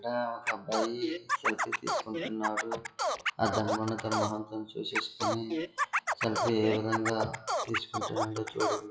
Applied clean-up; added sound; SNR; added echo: classical method WPE with log-MMSE.